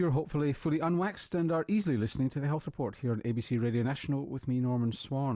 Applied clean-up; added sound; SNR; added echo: none; none; none; none.